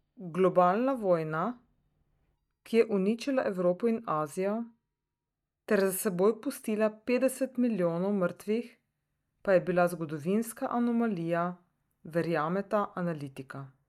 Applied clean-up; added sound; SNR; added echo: neural mask model DeepFilterNet 3.